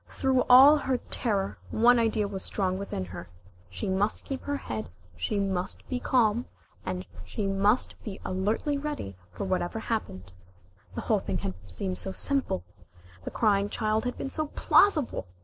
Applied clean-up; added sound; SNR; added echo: none; none; none; none.